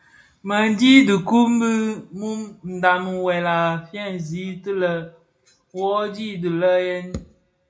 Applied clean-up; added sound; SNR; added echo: none; none; none; reverberation time 0.3 s.